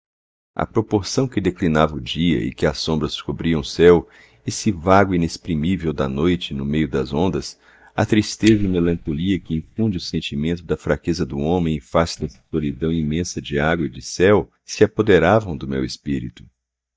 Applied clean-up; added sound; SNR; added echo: neural mask model DeepFilterNet 3.